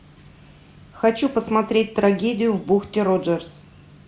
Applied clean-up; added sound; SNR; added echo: none; none; none; none.